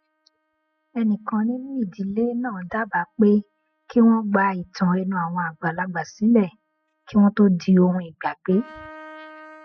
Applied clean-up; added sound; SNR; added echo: classical method spectral subtraction.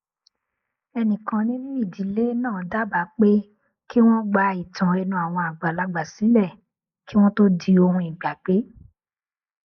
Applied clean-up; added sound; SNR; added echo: neural mask model Resemble Enhance denoiser.